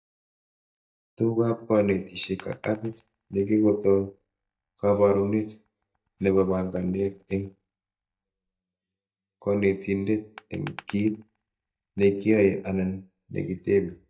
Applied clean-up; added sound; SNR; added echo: neural mask model DeepFilterNet 3.